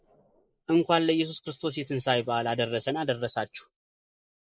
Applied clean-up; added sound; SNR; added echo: neural mask model Resemble Enhance denoiser.